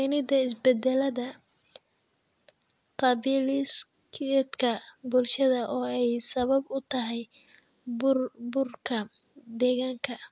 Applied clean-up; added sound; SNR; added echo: none; none; none; none.